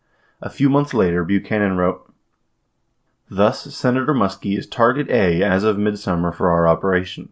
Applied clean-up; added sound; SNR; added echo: none; none; none; none.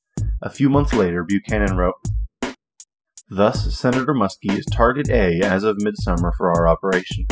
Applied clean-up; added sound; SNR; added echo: classical method spectral subtraction.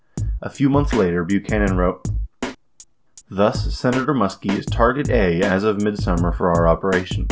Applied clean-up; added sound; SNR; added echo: none; Drum kit; 5 dB; none.